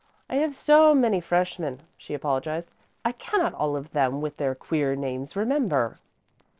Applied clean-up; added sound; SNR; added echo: neural separator model SepFormer DNS4.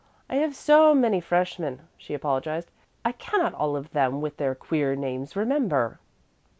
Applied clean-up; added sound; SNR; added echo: none; none; none; none.